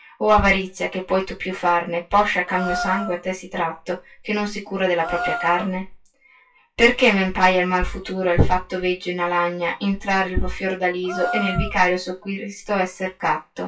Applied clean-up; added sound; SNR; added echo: classical method WPE with log-MMSE.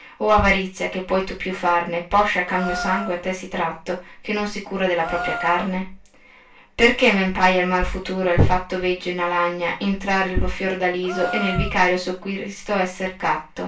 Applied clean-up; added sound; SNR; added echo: none; Gasp; 12 dB; reverberation time 0.2 s.